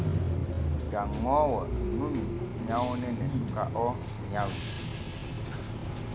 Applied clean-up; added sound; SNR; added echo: none; Bus / Engine; -2 dB; none.